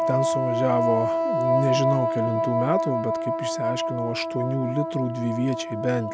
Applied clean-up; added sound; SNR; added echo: none; Wind instrument, woodwind instrument; -2 dB; none.